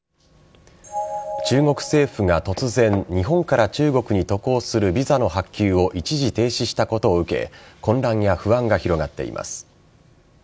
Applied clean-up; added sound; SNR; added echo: none; none; none; none.